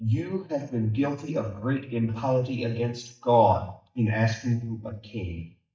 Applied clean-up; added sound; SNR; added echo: neural mask model DeepFilterNet 3.